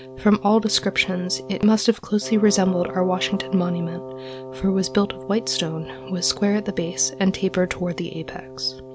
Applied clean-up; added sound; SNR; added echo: none; Wind instrument, woodwind instrument; 13 dB; none.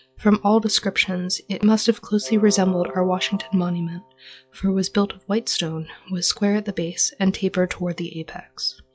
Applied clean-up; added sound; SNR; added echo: classical method log-MMSE.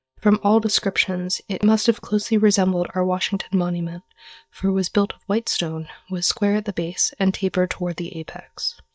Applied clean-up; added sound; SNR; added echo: neural mask model DeepFilterNet 3.